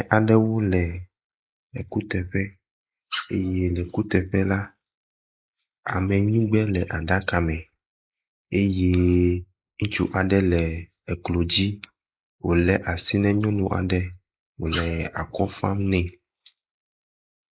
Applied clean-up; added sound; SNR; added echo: neural mask model Resemble Enhance denoiser.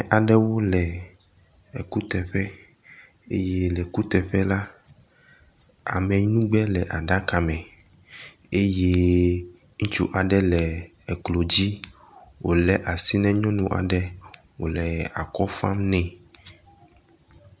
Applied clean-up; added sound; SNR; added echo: none; none; none; none.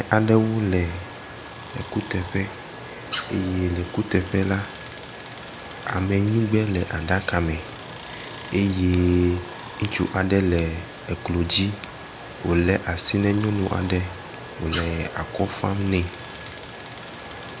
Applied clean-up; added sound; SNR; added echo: none; Stream; 13 dB; none.